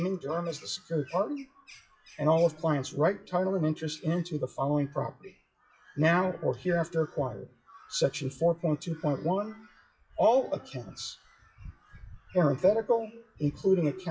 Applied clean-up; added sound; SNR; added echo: classical method WPE with log-MMSE.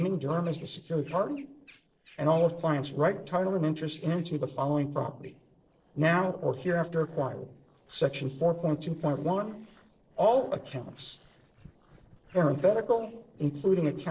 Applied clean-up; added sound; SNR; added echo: neural separator model SepFormer DNS4.